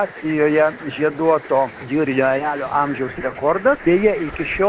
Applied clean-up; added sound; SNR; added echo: neural mask model Resemble Enhance denoiser.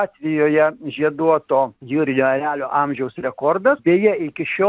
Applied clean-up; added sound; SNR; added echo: none; none; none; none.